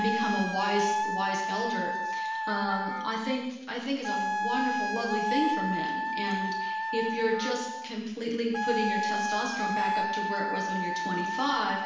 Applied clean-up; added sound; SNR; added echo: none; Wind instrument, woodwind instrument; 0 dB; reverberation time 0.9 s.